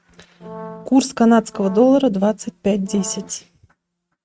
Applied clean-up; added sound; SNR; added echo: neural mask model RNNoise.